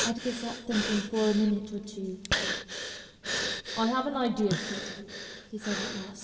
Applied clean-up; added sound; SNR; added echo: none; Breathing; 4 dB; reverberation time 2.2 s.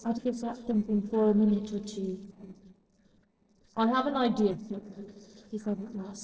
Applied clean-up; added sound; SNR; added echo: neural separator model SepFormer DNS4.